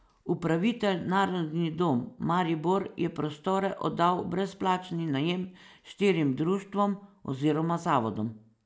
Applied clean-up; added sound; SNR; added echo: none; none; none; none.